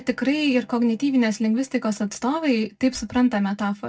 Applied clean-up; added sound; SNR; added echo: neural mask model DeepFilterNet 3.